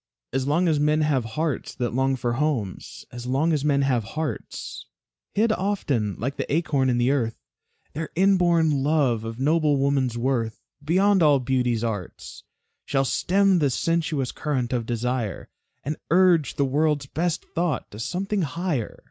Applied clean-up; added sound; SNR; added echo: none; none; none; none.